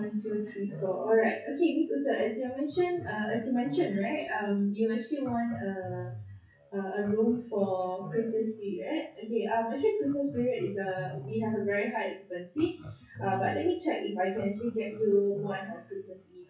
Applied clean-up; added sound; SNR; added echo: classical method WPE with log-MMSE.